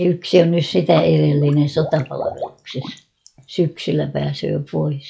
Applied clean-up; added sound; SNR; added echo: classical method log-MMSE.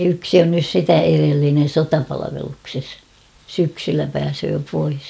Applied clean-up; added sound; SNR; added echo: none; none; none; none.